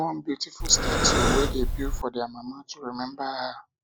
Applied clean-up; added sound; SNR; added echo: none; Breathing; -5 dB; none.